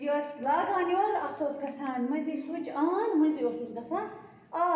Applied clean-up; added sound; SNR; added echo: none; none; none; reverberation time 0.3 s.